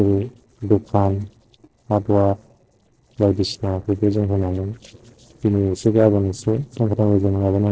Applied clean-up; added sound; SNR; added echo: neural separator model SepFormer DNS4.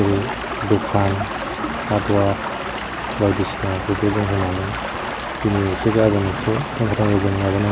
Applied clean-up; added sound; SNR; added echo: none; Stream; 6 dB; none.